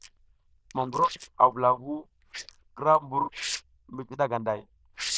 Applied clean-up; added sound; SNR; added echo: neural diffusion model UNIVERSE++.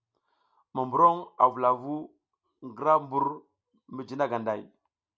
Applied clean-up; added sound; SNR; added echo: none; none; none; none.